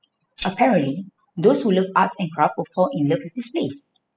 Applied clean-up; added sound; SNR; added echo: classical method spectral subtraction.